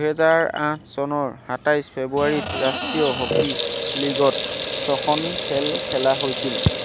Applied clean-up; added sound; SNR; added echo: none; Sink (filling or washing) / Water tap, faucet; 5 dB; none.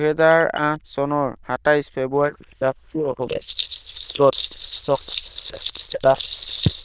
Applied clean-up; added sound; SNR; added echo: neural diffusion model UNIVERSE++.